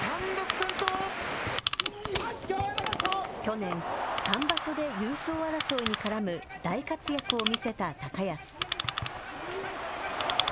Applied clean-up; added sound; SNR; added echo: none; Clock; -1 dB; none.